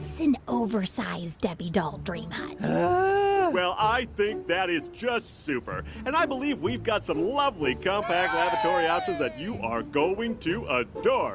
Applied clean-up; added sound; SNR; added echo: none; Cheering; 3 dB; none.